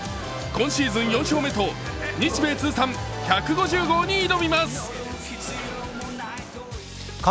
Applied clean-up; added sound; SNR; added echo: none; none; none; none.